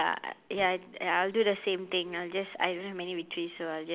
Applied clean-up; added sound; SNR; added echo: none; none; none; none.